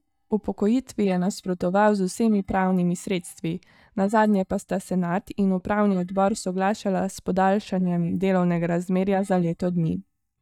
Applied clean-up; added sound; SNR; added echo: neural mask model DeepFilterNet 3.